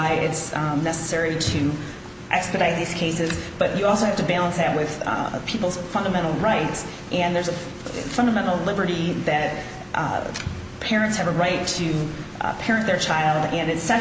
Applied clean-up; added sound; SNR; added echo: none; none; none; none.